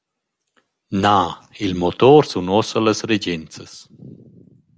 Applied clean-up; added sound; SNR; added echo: none; none; none; none.